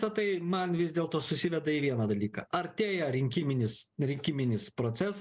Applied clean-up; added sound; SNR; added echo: none; none; none; none.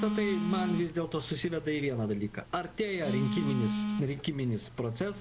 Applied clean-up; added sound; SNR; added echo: none; Telephone; 3 dB; none.